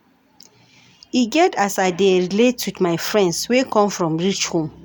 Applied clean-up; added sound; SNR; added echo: none; none; none; none.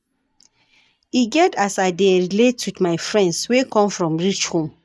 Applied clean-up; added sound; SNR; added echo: neural mask model DeepFilterNet 3.